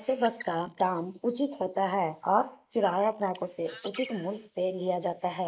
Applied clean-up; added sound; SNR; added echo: neural mask model Resemble Enhance denoiser.